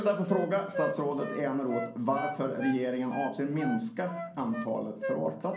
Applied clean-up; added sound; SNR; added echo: none; Wind instrument, woodwind instrument; 9 dB; reverberation time 0.6 s.